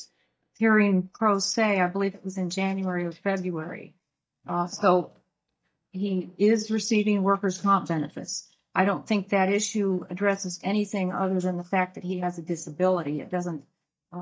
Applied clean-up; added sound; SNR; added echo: neural mask model DeepFilterNet 3.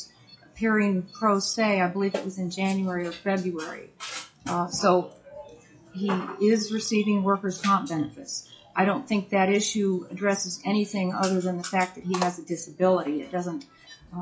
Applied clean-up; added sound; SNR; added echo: classical method WPE with log-MMSE.